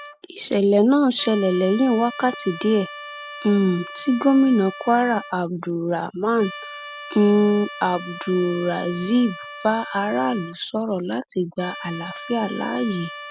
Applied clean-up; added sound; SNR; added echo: none; Trumpet; 15 dB; none.